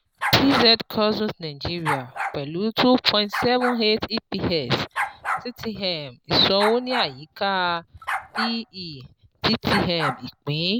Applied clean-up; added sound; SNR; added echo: none; Bark; 9 dB; none.